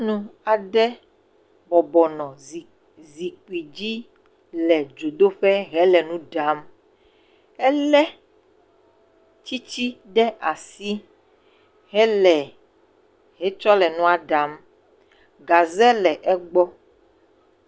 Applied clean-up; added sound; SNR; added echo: none; none; none; none.